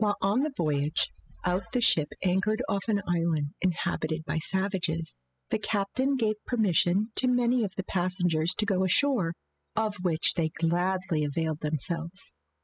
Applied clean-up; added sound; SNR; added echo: classical method spectral subtraction.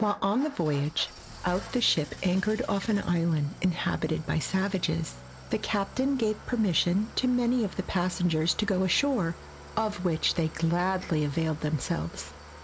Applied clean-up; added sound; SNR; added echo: none; Idling / Engine starting; 17 dB; none.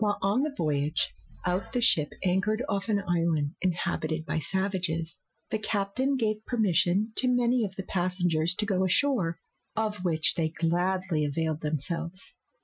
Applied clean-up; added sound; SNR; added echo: classical method Wiener filter.